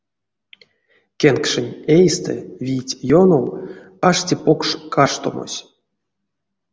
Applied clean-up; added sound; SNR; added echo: none; none; none; none.